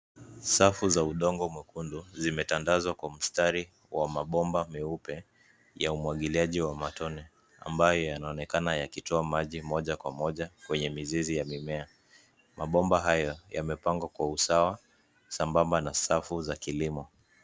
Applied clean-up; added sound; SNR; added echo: none; none; none; none.